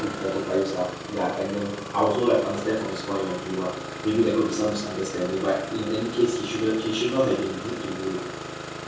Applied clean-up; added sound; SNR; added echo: none; Engine starting; 9 dB; reverberation time 0.6 s.